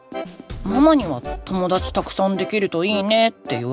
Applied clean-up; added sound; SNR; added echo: none; Drum kit; 15 dB; none.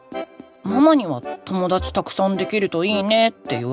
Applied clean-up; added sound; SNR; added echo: none; none; none; none.